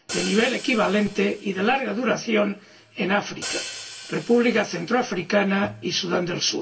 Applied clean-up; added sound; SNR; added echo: none; Hi-hat; 15 dB; reverberation time 0.2 s.